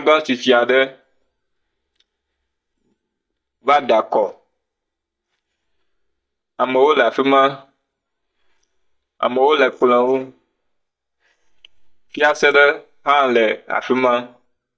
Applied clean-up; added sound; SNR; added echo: neural mask model DeepFilterNet 3.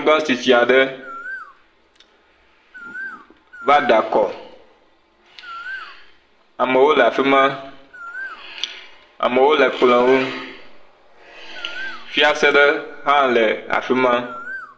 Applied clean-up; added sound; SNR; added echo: none; Bird; 18 dB; reverberation time 0.6 s.